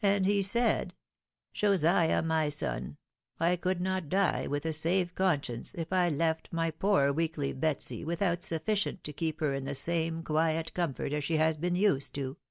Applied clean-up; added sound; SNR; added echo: none; none; none; none.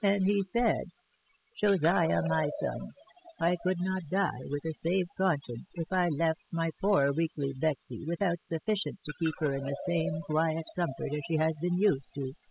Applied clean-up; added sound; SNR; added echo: classical method spectral subtraction.